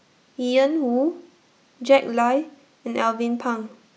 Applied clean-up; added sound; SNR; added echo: none; none; none; none.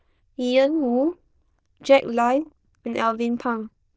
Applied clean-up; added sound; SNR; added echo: neural diffusion model UNIVERSE++.